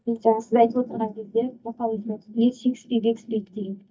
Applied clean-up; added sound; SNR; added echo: neural mask model DeepFilterNet 3.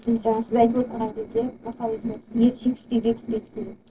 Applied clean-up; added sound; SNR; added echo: neural separator model SepFormer DNS4.